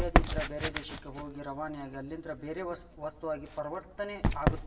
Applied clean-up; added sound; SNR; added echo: none; Run; -5 dB; reverberation time 0.9 s.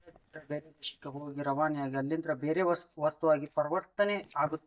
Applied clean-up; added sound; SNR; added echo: neural mask model DeepFilterNet 3.